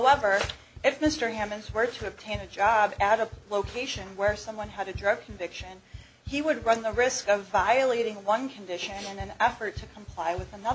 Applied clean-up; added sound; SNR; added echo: none; Run; 17 dB; none.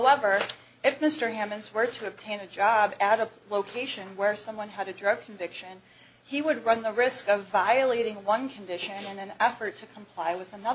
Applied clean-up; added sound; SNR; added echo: none; none; none; none.